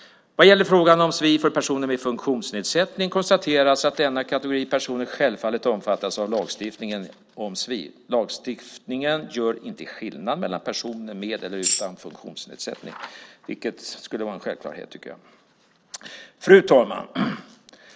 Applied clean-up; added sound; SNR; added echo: none; Tambourine; 3 dB; none.